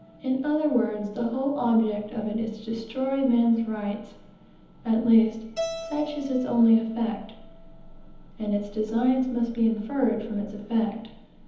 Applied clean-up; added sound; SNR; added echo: none; Keyboard (musical); 18 dB; reverberation time 1.3 s.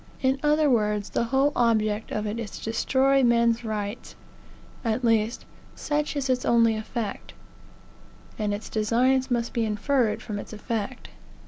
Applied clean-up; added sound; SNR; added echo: none; none; none; none.